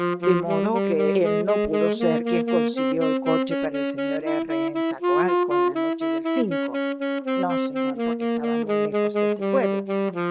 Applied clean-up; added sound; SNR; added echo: none; Wind instrument, woodwind instrument; -5 dB; none.